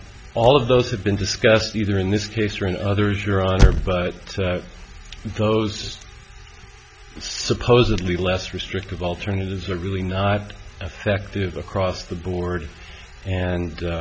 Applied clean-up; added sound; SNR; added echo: none; Squeak / Slam / Wood; 2 dB; none.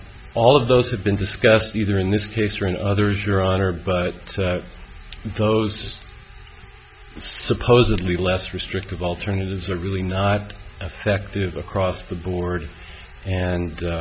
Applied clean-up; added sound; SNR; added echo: none; none; none; none.